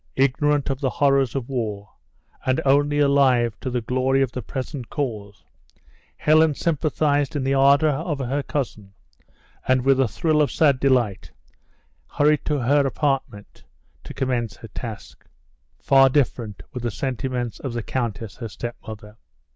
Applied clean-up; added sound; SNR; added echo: none; none; none; none.